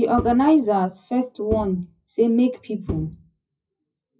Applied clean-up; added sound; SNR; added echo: classical method WPE with log-MMSE.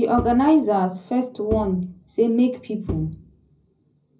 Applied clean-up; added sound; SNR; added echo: none; Bowed string instrument; 13 dB; reverberation time 0.4 s.